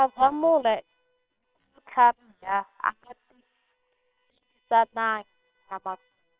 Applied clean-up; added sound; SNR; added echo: neural separator model SepFormer WHAM!.